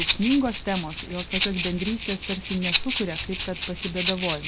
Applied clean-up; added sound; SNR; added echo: none; Rattle (instrument); -2 dB; none.